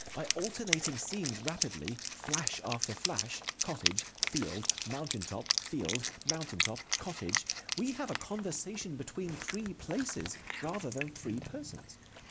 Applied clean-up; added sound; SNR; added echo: none; Wind instrument, woodwind instrument; -1 dB; none.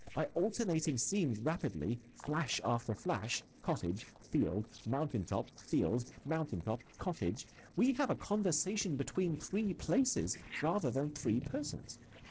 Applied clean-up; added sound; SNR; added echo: neural separator model SepFormer DNS4.